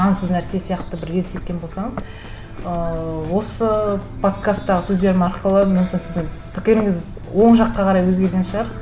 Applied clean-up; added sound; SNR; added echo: none; Bird; 12 dB; none.